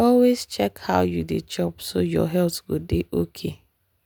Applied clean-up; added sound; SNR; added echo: none; none; none; none.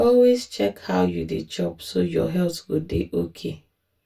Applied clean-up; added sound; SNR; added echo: none; none; none; reverberation time 0.2 s.